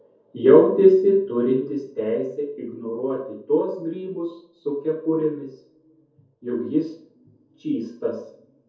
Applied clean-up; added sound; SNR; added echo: none; none; none; reverberation time 0.6 s.